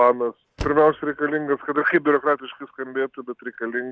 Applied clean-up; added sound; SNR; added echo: none; Slam; 17 dB; none.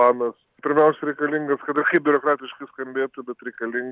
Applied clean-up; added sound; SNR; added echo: none; none; none; none.